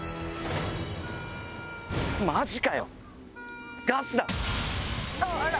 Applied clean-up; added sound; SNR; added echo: none; Wind instrument, woodwind instrument; 14 dB; none.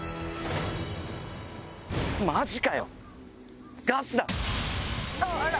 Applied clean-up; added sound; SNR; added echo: none; none; none; none.